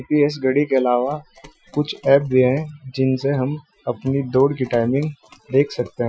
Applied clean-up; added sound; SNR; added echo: classical method Wiener filter.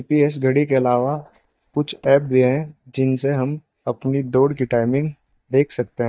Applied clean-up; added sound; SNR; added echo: neural mask model DeepFilterNet 3.